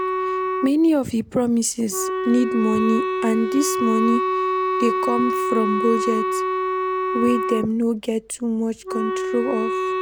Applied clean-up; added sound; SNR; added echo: none; Wind instrument, woodwind instrument; 1 dB; none.